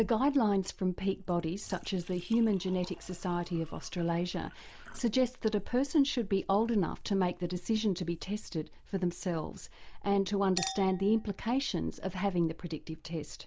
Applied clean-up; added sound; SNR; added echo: none; Chink, clink; 16 dB; none.